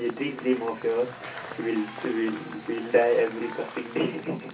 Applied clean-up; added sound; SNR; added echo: none; Applause / Crowd / Cheering; 14 dB; reverberation time 0.3 s.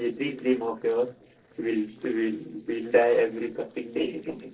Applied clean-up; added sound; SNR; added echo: neural separator model SepFormer DNS4.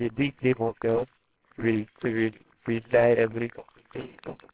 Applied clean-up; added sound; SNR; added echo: neural separator model SepFormer WHAMR!.